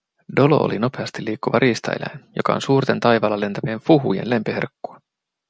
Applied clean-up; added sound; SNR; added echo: none; none; none; none.